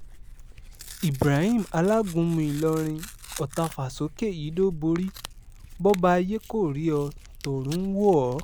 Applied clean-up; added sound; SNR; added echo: none; Tearing; 16 dB; none.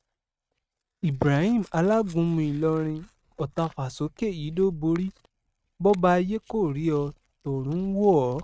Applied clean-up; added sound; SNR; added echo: neural mask model RNNoise.